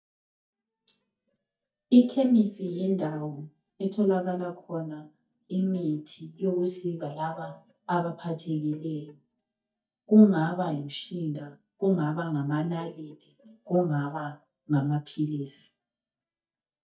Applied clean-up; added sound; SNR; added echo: neural mask model DeepFilterNet 3.